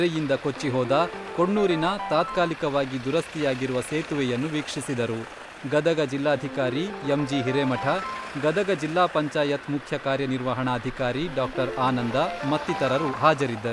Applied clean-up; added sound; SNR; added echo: none; Traffic noise, roadway noise + Ringtone; 10 dB; none.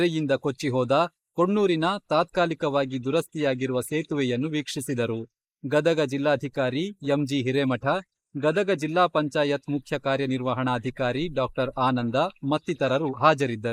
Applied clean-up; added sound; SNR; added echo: neural mask model Resemble Enhance denoiser.